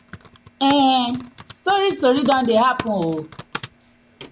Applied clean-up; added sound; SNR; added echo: none; Typing; 14 dB; none.